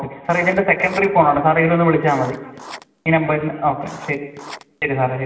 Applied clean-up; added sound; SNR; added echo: none; Writing; 19 dB; reverberation time 1.0 s.